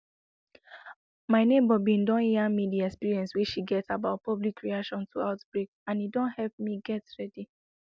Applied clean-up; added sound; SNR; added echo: none; none; none; none.